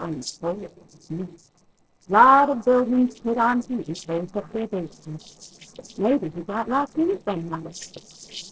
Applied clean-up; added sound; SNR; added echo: neural separator model SepFormer DNS4.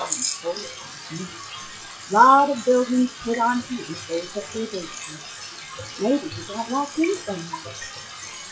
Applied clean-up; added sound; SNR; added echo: classical method WPE with log-MMSE.